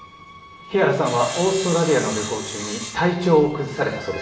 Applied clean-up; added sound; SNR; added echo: none; Sawing; 12 dB; reverberation time 0.8 s.